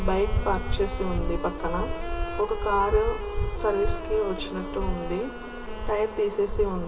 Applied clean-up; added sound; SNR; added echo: none; Wind instrument, woodwind instrument; 12 dB; reverberation time 2.8 s.